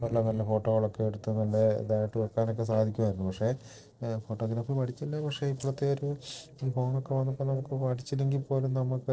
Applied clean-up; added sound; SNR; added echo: neural separator model SepFormer DNS4.